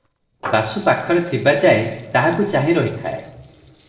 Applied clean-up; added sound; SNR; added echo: neural separator model SepFormer DNS4.